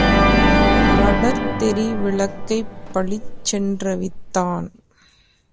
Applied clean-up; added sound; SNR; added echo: none; Organ; -4 dB; none.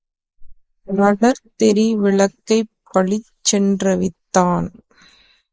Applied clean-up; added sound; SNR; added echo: neural mask model Resemble Enhance denoiser.